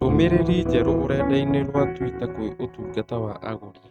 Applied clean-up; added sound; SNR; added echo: neural mask model RNNoise.